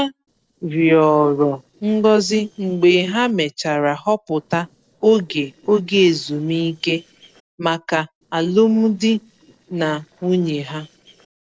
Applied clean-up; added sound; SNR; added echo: neural separator model SepFormer DNS4.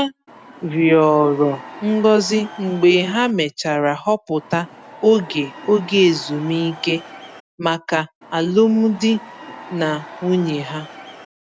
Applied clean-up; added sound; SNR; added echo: none; Crowd / Cheering; 18 dB; none.